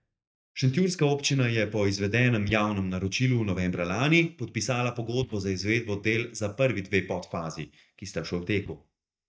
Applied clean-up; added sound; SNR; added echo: neural mask model DeepFilterNet 3.